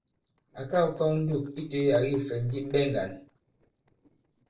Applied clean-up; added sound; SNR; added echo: neural separator model SepFormer DNS4.